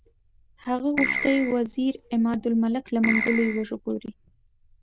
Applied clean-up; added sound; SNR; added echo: neural diffusion model UNIVERSE++.